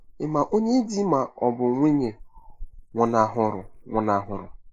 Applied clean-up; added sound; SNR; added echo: neural mask model Resemble Enhance denoiser.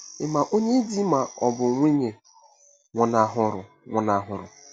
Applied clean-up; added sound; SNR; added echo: none; none; none; none.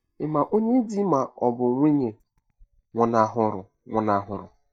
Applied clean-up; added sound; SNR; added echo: neural mask model DeepFilterNet 3.